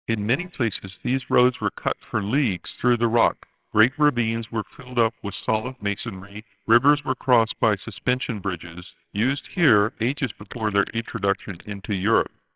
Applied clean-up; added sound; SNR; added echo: neural separator model SepFormer WHAMR!.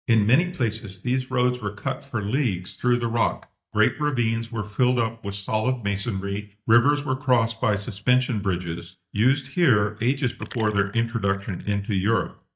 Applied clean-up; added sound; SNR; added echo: neural mask model DeepFilterNet 3.